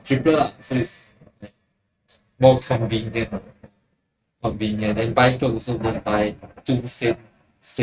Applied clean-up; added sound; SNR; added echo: neural mask model RNNoise.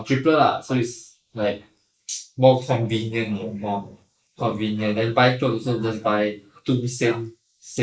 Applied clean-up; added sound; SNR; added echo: neural mask model Resemble Enhance denoiser.